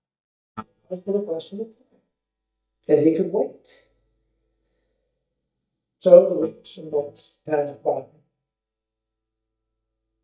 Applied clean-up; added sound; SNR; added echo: neural mask model DeepFilterNet 3.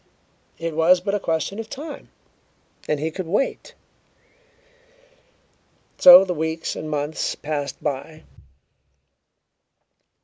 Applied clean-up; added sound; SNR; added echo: none; none; none; none.